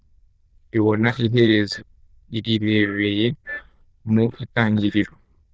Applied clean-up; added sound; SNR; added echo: neural diffusion model UNIVERSE++.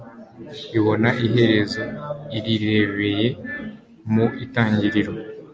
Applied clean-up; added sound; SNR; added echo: none; Glass; 13 dB; none.